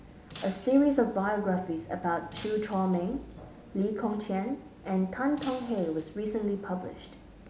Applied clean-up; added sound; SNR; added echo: none; Shatter; 20 dB; none.